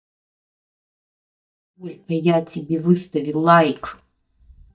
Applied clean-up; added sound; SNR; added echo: neural mask model DeepFilterNet 3.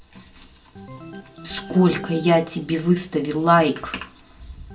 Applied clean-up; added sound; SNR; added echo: none; Organ; 19 dB; reverberation time 0.3 s.